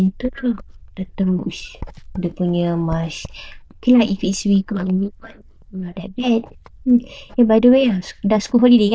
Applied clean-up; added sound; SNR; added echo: neural diffusion model UNIVERSE++.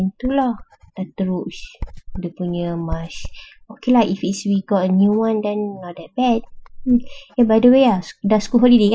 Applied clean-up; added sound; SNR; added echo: classical method spectral subtraction.